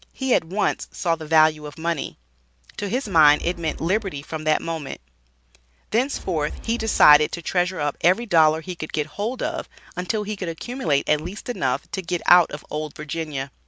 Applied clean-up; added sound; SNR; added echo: none; Wind; 12 dB; none.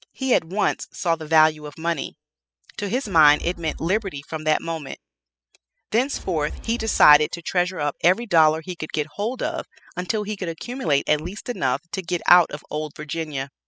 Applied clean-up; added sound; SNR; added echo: classical method spectral subtraction.